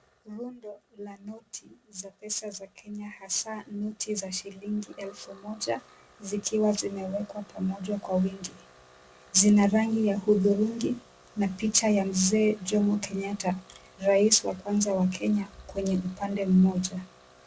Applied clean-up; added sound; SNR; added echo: none; none; none; none.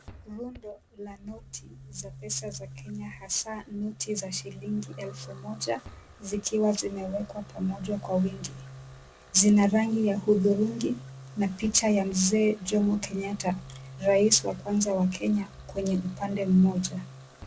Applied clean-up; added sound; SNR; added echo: none; Boom; 18 dB; none.